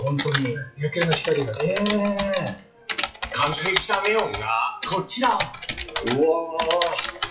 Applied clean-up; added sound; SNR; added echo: classical method WPE with log-MMSE.